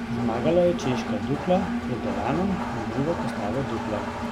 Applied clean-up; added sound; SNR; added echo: none; Engine; 2 dB; none.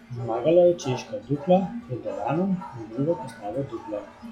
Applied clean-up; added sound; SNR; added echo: classical method log-MMSE.